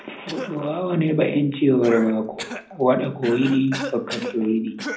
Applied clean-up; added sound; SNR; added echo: none; Cough; 13 dB; reverberation time 0.4 s.